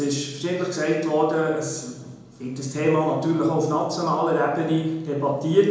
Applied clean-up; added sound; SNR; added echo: none; none; none; reverberation time 0.8 s.